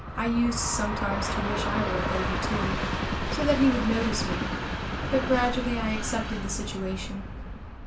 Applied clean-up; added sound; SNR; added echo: none; Train; 1 dB; reverberation time 0.3 s.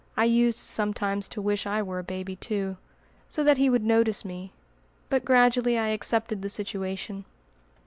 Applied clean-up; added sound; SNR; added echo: none; none; none; none.